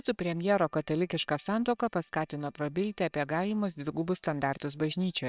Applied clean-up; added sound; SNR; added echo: neural separator model SepFormer WHAMR!.